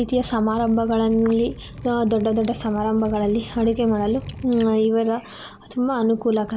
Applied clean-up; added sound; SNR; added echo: none; Liquid; 18 dB; none.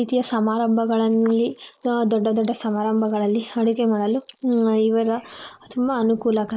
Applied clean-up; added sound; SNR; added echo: neural mask model Resemble Enhance denoiser.